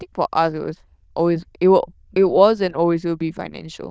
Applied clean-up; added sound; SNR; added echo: neural diffusion model UNIVERSE++.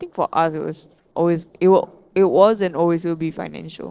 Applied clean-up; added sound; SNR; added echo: neural separator model SepFormer DNS4.